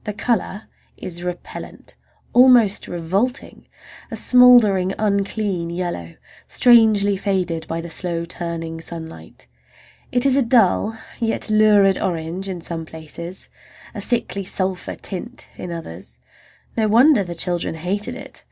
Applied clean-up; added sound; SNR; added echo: none; none; none; none.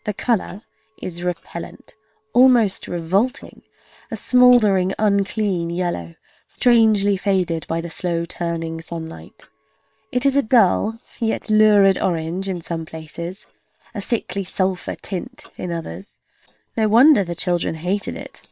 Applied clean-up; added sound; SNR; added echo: neural separator model SepFormer WHAM!.